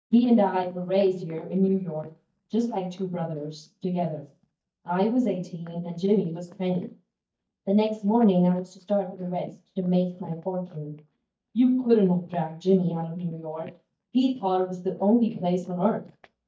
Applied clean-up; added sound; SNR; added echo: neural mask model DeepFilterNet 3.